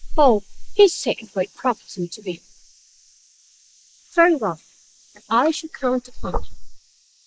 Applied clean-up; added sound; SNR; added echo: neural mask model Resemble Enhance denoiser.